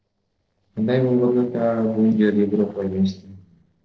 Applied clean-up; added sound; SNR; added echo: neural separator model SepFormer DNS4.